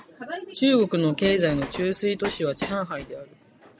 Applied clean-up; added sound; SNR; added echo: none; Train; 12 dB; none.